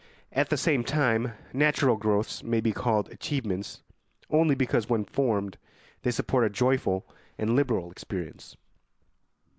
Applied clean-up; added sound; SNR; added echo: none; none; none; none.